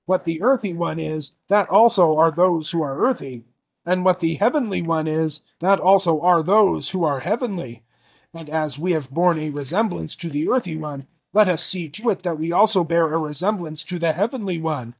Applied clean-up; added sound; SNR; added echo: neural mask model DeepFilterNet 3.